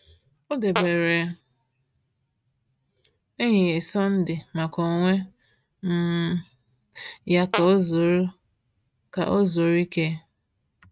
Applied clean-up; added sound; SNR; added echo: neural mask model RNNoise.